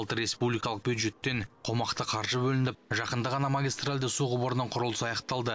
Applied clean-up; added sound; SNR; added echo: none; none; none; none.